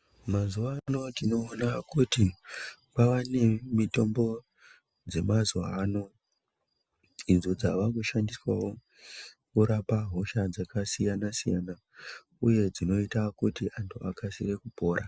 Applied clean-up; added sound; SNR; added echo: none; none; none; none.